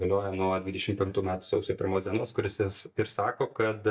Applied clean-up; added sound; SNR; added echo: neural mask model DeepFilterNet 3.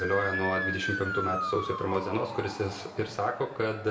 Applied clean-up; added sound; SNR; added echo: none; Motor vehicle (road) / Siren; 5 dB; reverberation time 0.6 s.